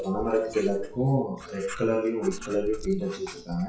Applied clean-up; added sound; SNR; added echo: classical method WPE with log-MMSE.